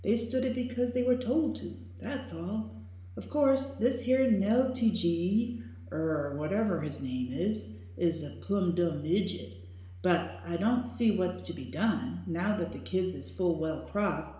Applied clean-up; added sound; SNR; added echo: none; Domestic sounds, home sounds; 16 dB; reverberation time 0.9 s.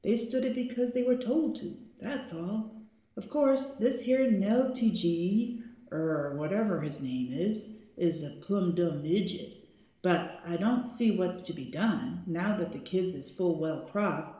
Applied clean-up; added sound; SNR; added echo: neural separator model SepFormer DNS4.